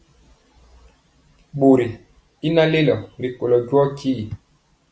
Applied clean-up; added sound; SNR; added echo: none; none; none; none.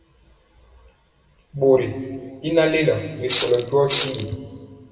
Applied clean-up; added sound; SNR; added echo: none; Rattle (instrument); -4 dB; reverberation time 1.7 s.